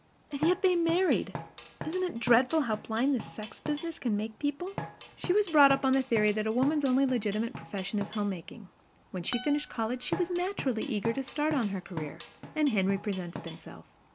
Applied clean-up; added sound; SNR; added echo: none; Acoustic guitar + Drum kit; 12 dB; none.